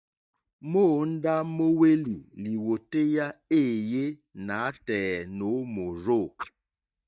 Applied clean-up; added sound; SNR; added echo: neural mask model DeepFilterNet 3.